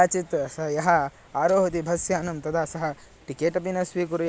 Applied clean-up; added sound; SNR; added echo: none; none; none; none.